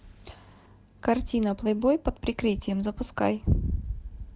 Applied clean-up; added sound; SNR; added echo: none; none; none; none.